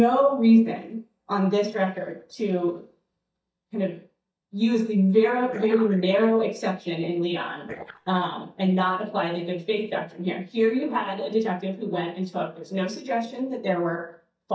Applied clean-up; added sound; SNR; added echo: neural mask model DeepFilterNet 3.